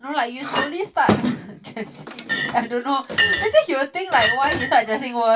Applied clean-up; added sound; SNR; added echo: none; Chink, clink; 4 dB; reverberation time 0.2 s.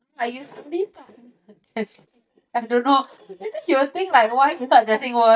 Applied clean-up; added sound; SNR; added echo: neural mask model DeepFilterNet 3.